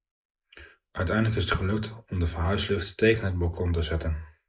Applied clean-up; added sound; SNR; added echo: neural mask model Resemble Enhance denoiser.